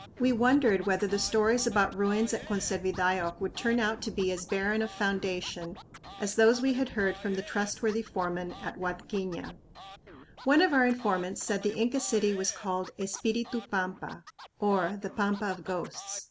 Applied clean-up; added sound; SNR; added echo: none; Scratching (performance technique) + Thunder / Rain; 18 dB; none.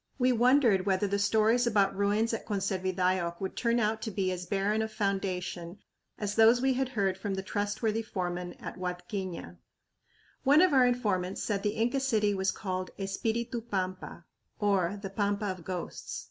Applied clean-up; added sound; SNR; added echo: none; none; none; none.